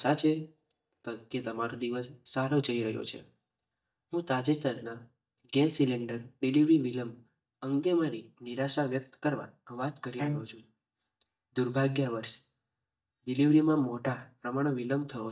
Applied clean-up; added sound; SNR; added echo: neural mask model DeepFilterNet 3.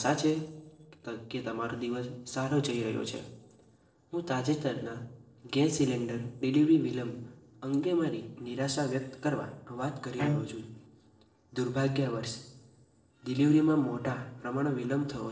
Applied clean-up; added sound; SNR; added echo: neural separator model SepFormer DNS4.